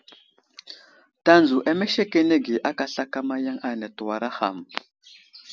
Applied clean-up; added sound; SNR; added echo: none; none; none; none.